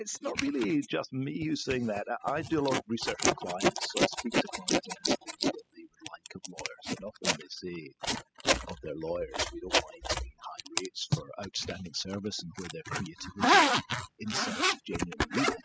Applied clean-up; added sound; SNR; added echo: classical method spectral subtraction.